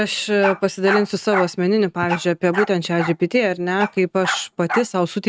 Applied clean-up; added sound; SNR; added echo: neural mask model RNNoise.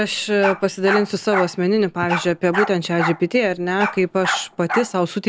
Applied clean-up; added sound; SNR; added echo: none; Bark; 7 dB; none.